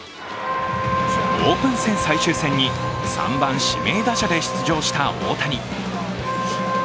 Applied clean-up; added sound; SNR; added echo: none; Wind instrument, woodwind instrument; 4 dB; none.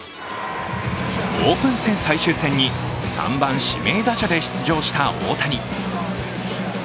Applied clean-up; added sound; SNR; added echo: none; none; none; none.